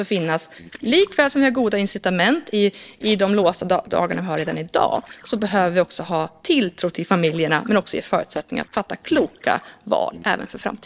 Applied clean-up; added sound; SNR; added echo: neural separator model SepFormer DNS4.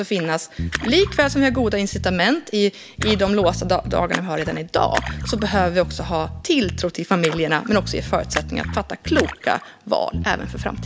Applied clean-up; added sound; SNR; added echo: none; Bass guitar + Splash, splatter; 9 dB; none.